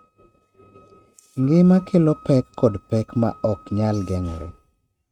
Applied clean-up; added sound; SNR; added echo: neural mask model RNNoise.